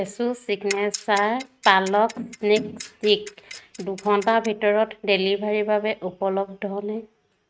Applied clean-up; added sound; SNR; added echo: neural mask model RNNoise.